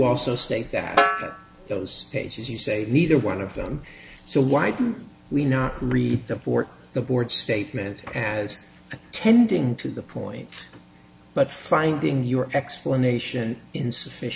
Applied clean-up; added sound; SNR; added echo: none; Snare drum; 3 dB; none.